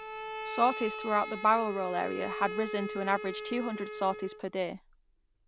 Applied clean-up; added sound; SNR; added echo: none; Bowed string instrument; 8 dB; none.